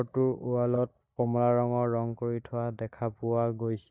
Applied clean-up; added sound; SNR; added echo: neural mask model DeepFilterNet 3.